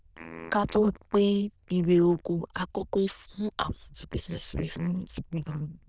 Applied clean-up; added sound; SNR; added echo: neural diffusion model UNIVERSE++.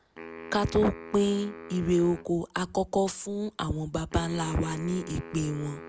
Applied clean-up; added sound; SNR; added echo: none; Wind instrument, woodwind instrument; 15 dB; none.